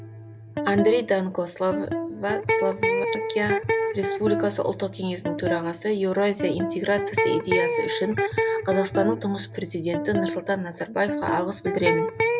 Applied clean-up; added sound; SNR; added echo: none; Electric guitar; 1 dB; none.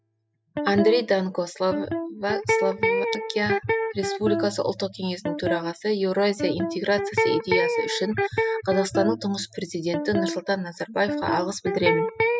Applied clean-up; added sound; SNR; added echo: classical method spectral subtraction.